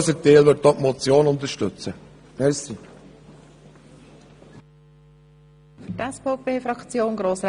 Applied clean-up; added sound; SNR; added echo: none; none; none; none.